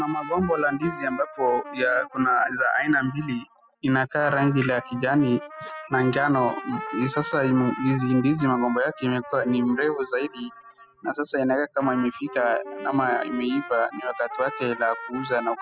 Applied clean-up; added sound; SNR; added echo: classical method spectral subtraction.